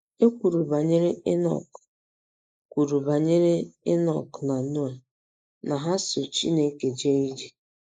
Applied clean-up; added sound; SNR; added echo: neural mask model Resemble Enhance denoiser.